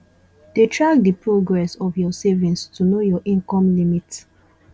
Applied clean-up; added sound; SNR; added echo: none; none; none; none.